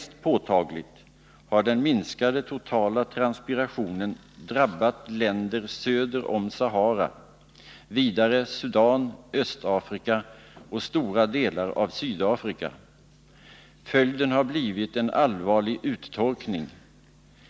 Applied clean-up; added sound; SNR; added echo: none; none; none; none.